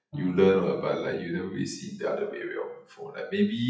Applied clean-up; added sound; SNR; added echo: classical method WPE with log-MMSE.